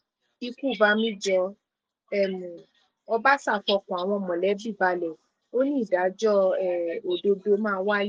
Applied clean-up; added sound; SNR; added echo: none; none; none; none.